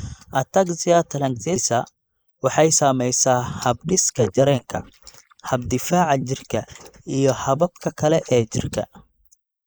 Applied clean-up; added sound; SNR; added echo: neural mask model Resemble Enhance denoiser.